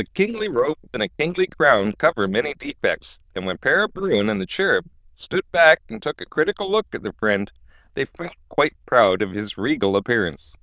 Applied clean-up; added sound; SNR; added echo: neural diffusion model UNIVERSE++.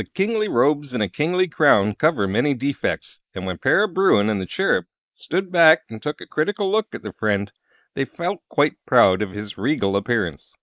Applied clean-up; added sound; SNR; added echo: neural mask model Resemble Enhance denoiser.